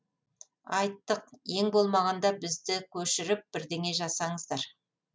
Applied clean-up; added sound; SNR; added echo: none; none; none; none.